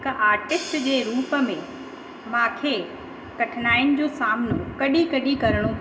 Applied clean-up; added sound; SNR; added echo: none; Hi-hat; 18 dB; reverberation time 2.8 s.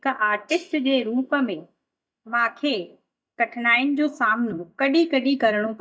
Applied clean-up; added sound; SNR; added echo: neural mask model DeepFilterNet 3.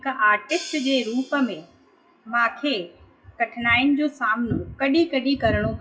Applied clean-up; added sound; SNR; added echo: classical method WPE with log-MMSE.